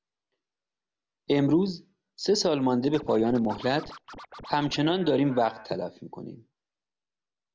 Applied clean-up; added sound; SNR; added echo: none; Scratching (performance technique); 18 dB; none.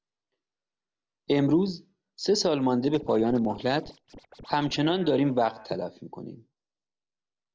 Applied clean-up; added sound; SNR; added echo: neural separator model SepFormer DNS4.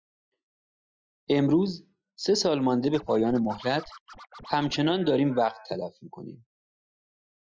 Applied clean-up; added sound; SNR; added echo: classical method Wiener filter.